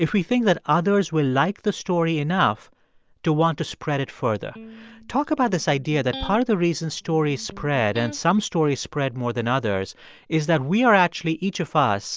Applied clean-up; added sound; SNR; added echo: none; Electric guitar; 18 dB; none.